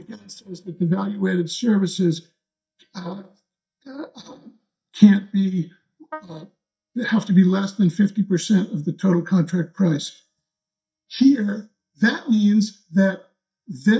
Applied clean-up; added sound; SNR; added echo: neural mask model DeepFilterNet 3.